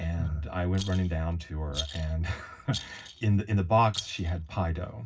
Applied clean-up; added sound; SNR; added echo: none; Rattle; 16 dB; reverberation time 0.4 s.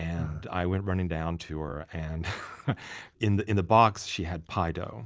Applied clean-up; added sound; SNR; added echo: none; none; none; none.